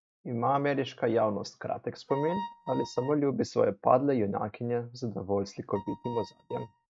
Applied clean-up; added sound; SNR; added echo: neural mask model RNNoise.